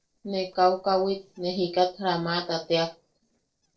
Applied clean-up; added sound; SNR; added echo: neural separator model SepFormer DNS4.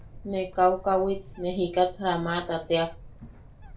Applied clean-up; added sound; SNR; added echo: none; Bird; 17 dB; reverberation time 0.3 s.